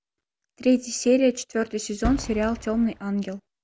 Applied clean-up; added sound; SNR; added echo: none; Fireworks; 9 dB; none.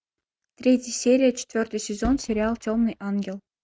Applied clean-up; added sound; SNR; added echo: neural mask model RNNoise.